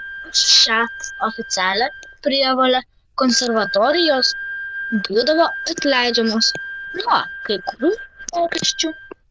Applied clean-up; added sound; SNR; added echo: neural diffusion model UNIVERSE++.